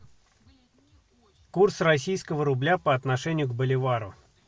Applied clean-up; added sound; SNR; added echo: none; none; none; none.